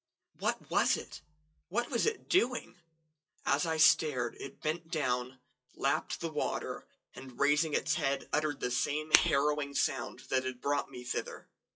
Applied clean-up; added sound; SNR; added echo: classical method WPE with log-MMSE.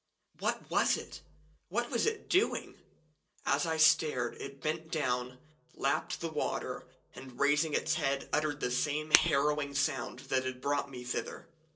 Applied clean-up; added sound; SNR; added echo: none; Shatter; 3 dB; reverberation time 0.2 s.